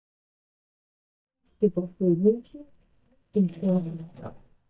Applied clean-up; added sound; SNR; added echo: neural mask model DeepFilterNet 3.